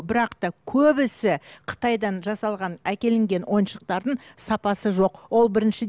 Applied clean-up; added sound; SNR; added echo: none; none; none; none.